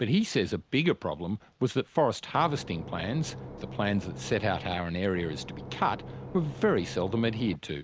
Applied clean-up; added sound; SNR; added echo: none; Engine / Boat, Water vehicle; 12 dB; none.